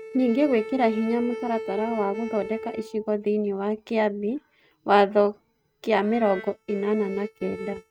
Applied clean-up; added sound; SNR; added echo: neural mask model RNNoise.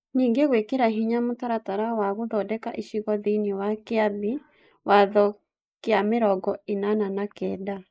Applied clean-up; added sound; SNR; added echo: neural mask model Resemble Enhance denoiser.